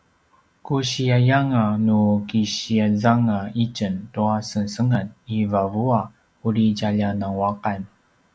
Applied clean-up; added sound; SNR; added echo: none; none; none; none.